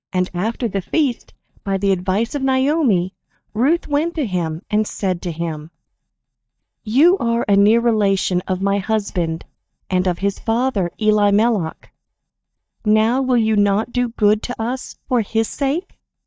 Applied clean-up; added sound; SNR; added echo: neural mask model DeepFilterNet 3.